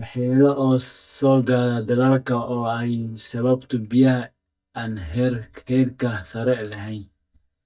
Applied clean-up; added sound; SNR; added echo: neural mask model DeepFilterNet 3.